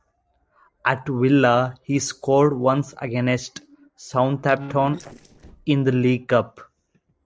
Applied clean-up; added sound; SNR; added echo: neural separator model SepFormer DNS4.